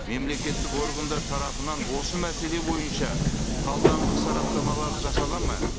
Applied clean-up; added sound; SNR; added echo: none; Subway, metro, underground; -5 dB; none.